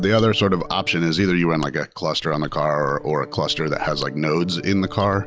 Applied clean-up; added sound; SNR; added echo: none; Brass instrument + Mechanisms; 17 dB; none.